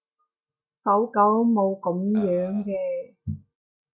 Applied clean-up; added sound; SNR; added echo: neural mask model RNNoise.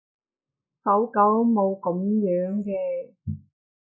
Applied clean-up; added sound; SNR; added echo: neural mask model Resemble Enhance denoiser.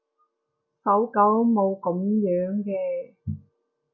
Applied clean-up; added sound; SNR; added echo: none; none; none; none.